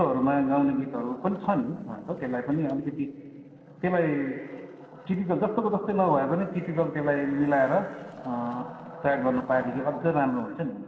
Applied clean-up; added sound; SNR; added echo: neural separator model SepFormer DNS4.